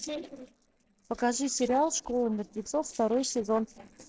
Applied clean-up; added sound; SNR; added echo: neural separator model SepFormer DNS4.